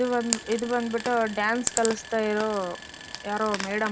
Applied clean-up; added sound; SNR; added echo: none; Frying (food); 8 dB; none.